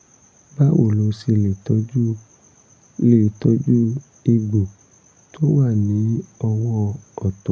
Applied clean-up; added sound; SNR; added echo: none; none; none; none.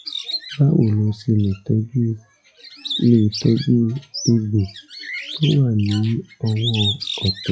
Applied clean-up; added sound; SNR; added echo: classical method log-MMSE.